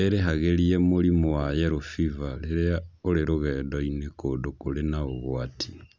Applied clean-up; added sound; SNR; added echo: none; none; none; none.